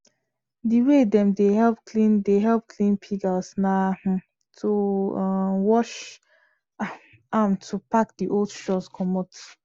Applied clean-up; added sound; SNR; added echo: none; none; none; none.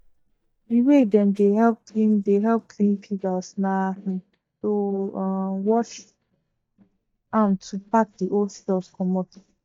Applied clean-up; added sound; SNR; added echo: neural mask model DeepFilterNet 3.